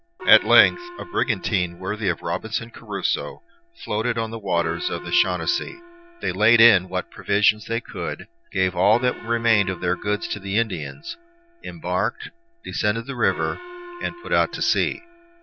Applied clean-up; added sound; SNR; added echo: none; Gong; 17 dB; none.